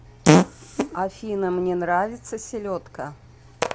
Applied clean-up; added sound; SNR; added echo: none; Fart; -3 dB; none.